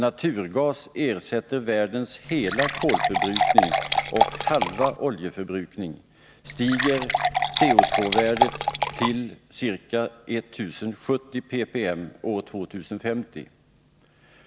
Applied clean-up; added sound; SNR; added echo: none; Fill (with liquid) / Water; -4 dB; none.